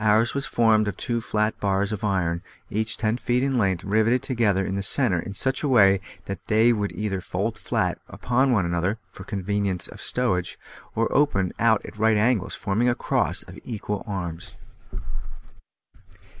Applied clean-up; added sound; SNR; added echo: none; none; none; none.